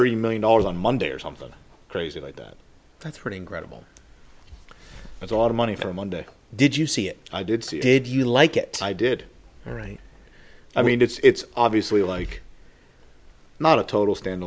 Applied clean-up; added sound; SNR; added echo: none; none; none; none.